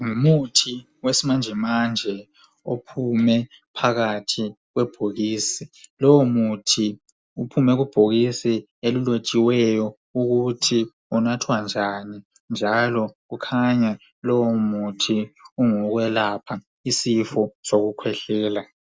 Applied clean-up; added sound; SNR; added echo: none; none; none; none.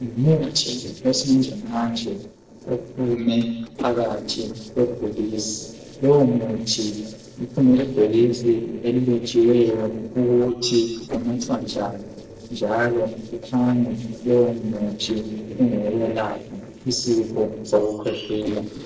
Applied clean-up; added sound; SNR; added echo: neural separator model SepFormer DNS4.